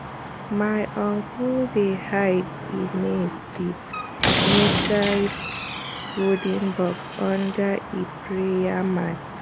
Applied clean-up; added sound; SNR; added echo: none; Slam; 4 dB; none.